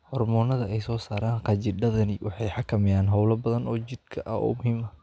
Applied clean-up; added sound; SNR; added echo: none; none; none; none.